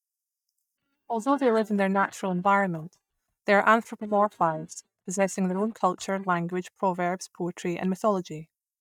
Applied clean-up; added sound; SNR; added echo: neural mask model DeepFilterNet 3.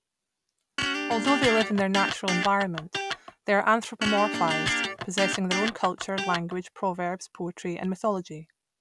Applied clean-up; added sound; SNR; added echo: none; Electric guitar; 2 dB; none.